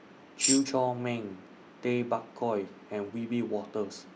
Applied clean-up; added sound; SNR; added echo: none; Tambourine; -2 dB; none.